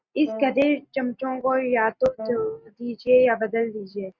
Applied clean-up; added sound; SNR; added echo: neural mask model RNNoise.